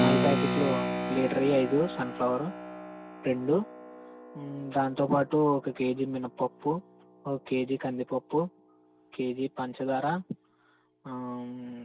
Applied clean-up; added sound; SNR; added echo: none; Keyboard (musical); 5 dB; none.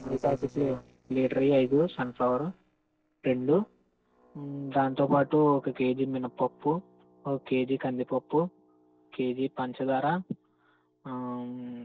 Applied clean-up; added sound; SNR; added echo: neural separator model SepFormer DNS4.